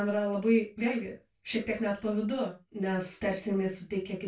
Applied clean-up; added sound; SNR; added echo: none; none; none; reverberation time 0.2 s.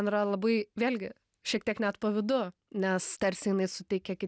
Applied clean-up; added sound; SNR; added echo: none; none; none; none.